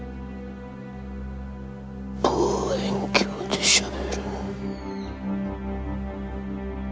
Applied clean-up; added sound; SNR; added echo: none; none; none; none.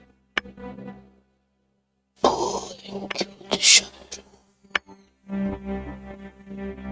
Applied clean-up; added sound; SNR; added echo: neural mask model RNNoise.